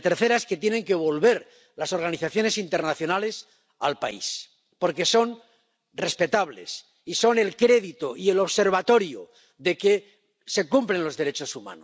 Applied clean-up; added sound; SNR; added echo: none; none; none; none.